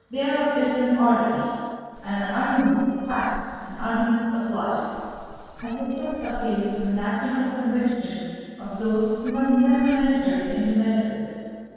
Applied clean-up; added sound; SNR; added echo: neural separator model SepFormer DNS4.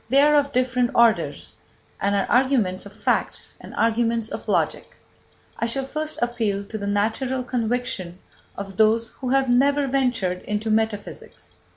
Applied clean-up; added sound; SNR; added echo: none; none; none; none.